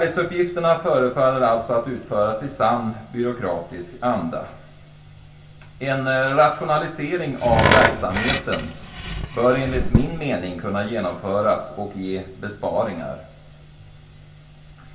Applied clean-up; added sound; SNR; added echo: none; Tools; -1 dB; reverberation time 0.3 s.